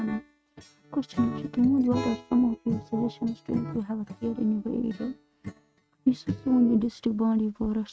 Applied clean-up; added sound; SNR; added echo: neural mask model RNNoise.